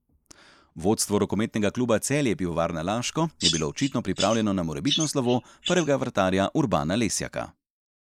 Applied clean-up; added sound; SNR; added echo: neural mask model Resemble Enhance denoiser.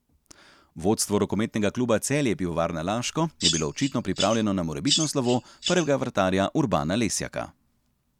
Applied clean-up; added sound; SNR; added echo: none; Bird vocalization, bird call, bird song; 4 dB; none.